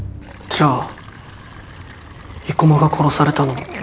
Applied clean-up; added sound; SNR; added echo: none; Sink (filling or washing); 16 dB; none.